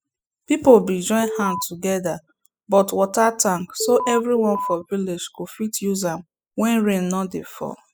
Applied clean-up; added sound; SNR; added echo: classical method spectral subtraction.